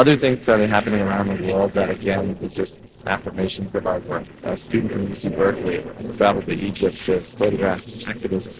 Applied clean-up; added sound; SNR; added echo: neural separator model SepFormer DNS4.